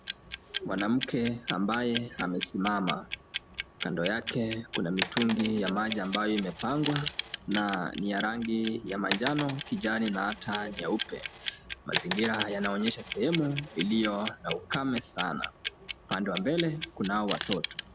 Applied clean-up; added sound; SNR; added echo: none; Clock + Coin (dropping); 4 dB; none.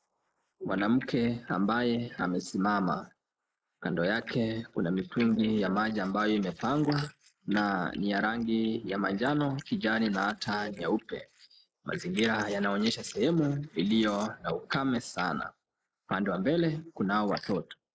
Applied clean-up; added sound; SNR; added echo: neural mask model Resemble Enhance denoiser.